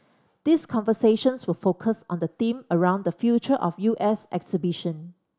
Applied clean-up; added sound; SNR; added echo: none; none; none; none.